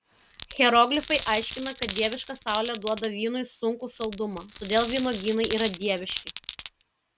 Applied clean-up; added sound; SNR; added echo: none; Glass; 3 dB; none.